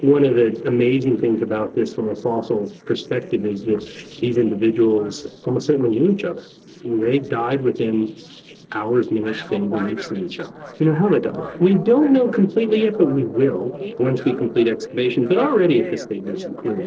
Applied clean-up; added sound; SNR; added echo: neural separator model SepFormer DNS4.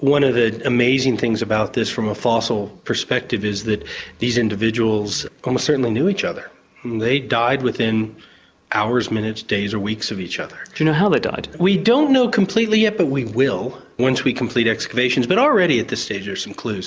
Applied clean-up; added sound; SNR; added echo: none; none; none; none.